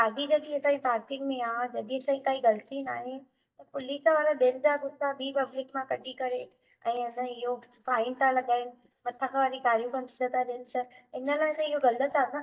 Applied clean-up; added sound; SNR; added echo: neural mask model DeepFilterNet 3.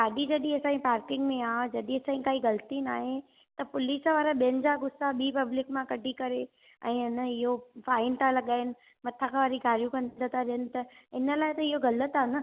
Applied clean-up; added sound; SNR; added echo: none; none; none; none.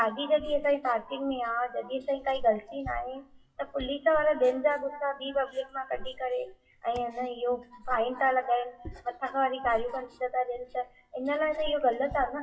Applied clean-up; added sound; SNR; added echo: classical method WPE with log-MMSE.